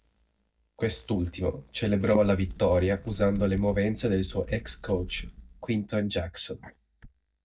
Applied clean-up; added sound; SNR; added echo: neural mask model DeepFilterNet 3.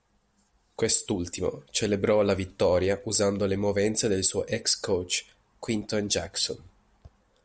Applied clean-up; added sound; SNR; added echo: none; none; none; none.